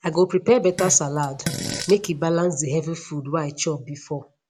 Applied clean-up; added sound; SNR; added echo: none; Fart; 9 dB; none.